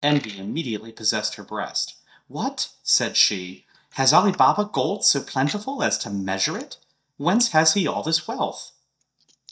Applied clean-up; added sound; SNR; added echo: neural mask model DeepFilterNet 3.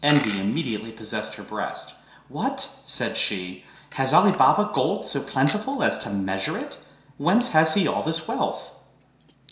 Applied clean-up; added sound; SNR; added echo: none; Coin (dropping); 20 dB; reverberation time 0.7 s.